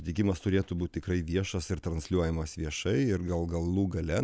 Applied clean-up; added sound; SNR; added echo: none; none; none; none.